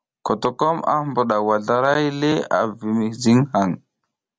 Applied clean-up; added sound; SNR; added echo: none; none; none; none.